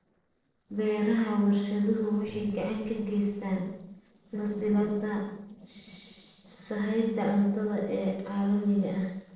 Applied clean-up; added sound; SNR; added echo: neural separator model SepFormer DNS4.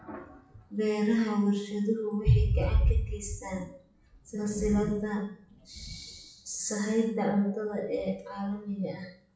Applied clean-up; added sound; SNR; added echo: classical method WPE with log-MMSE.